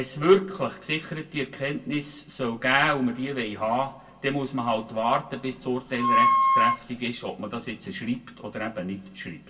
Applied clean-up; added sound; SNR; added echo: none; Wind instrument, woodwind instrument; -5 dB; reverberation time 0.2 s.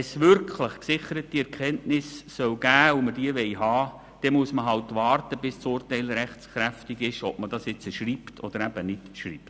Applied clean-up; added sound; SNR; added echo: none; none; none; none.